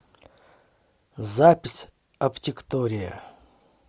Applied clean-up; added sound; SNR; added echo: none; none; none; none.